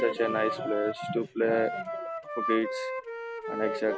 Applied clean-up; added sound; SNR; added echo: none; Wind instrument, woodwind instrument; 4 dB; none.